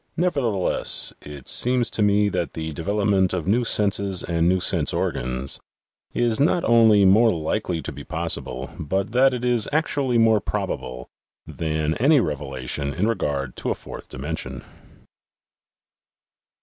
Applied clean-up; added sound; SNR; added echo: none; none; none; none.